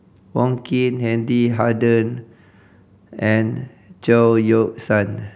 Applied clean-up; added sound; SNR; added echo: none; none; none; none.